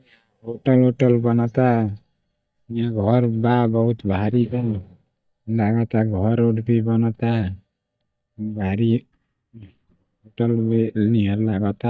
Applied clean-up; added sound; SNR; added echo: neural mask model DeepFilterNet 3.